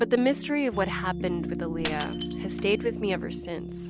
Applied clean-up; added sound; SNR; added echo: none; Shatter; 11 dB; none.